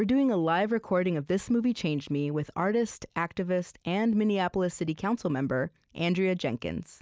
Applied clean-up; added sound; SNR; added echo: none; none; none; none.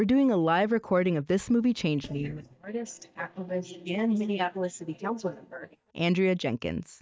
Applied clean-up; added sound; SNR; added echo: neural mask model DeepFilterNet 3.